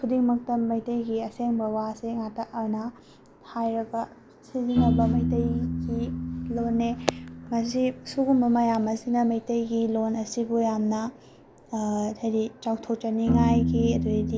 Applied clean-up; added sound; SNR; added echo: none; Piano; 5 dB; none.